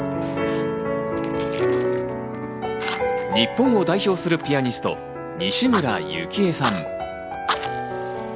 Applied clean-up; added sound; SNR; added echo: none; Fire; 13 dB; none.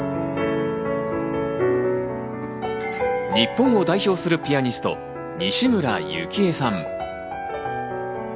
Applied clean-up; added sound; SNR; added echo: none; none; none; none.